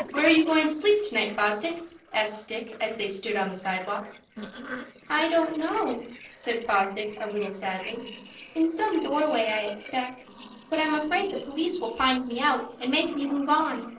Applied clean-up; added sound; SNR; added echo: neural separator model SepFormer DNS4.